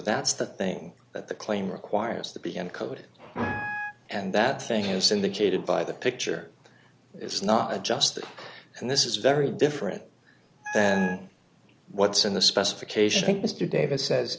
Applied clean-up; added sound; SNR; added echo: none; Wind instrument, woodwind instrument; 8 dB; none.